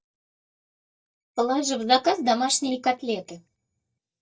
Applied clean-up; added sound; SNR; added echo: neural mask model DeepFilterNet 3.